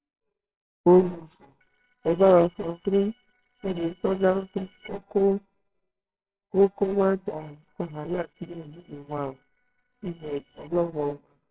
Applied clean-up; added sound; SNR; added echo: neural separator model SepFormer WHAMR!.